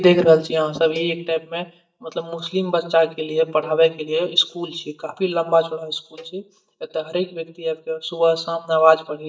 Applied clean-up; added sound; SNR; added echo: neural mask model DeepFilterNet 3.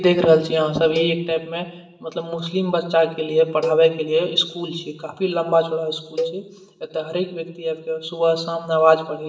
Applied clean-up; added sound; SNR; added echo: none; Cowbell; 11 dB; reverberation time 1.0 s.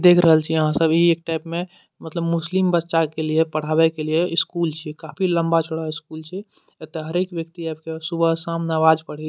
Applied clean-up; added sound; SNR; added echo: none; none; none; none.